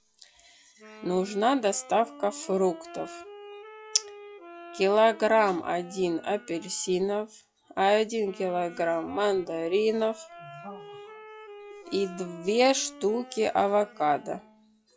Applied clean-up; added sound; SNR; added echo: classical method log-MMSE.